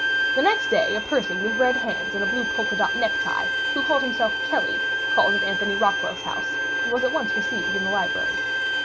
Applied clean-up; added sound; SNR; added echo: none; Bowed string instrument; -2 dB; none.